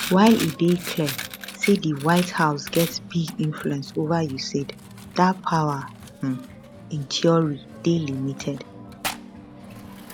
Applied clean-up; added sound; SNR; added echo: none; Coin (dropping); 13 dB; none.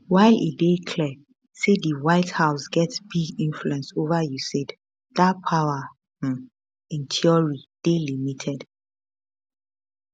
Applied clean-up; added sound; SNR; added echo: none; none; none; none.